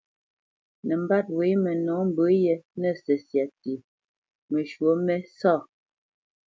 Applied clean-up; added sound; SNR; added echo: none; none; none; none.